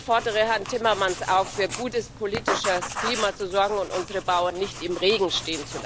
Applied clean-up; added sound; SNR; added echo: none; Writing; 9 dB; none.